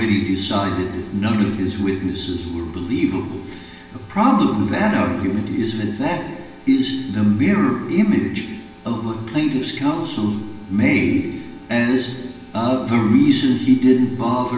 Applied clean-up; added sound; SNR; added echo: none; none; none; reverberation time 1.0 s.